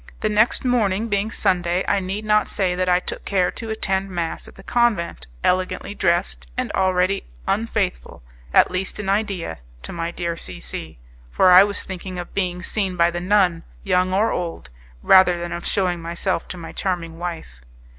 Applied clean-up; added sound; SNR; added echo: none; none; none; none.